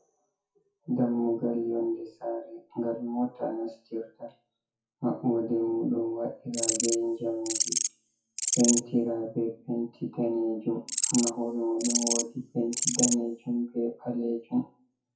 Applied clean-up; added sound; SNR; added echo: classical method WPE with log-MMSE.